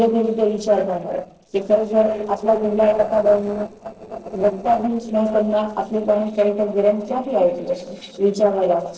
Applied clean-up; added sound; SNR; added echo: neural separator model SepFormer DNS4.